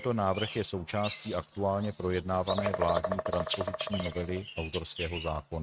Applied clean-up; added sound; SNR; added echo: neural mask model RNNoise.